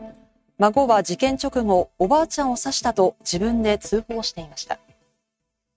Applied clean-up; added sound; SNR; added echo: neural mask model RNNoise.